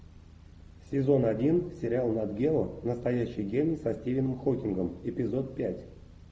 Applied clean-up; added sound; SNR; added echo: none; none; none; none.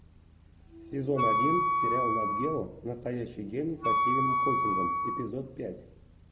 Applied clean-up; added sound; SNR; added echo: none; Wind instrument, woodwind instrument; -5 dB; none.